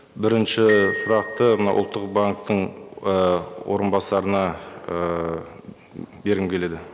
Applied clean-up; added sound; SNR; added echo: none; Glockenspiel; 11 dB; none.